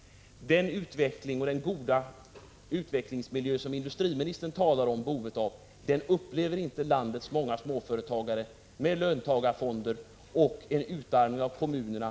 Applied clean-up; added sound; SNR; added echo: none; none; none; none.